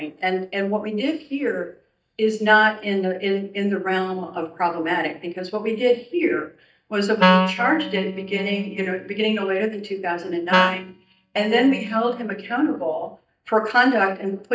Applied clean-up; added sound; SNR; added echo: neural mask model DeepFilterNet 3.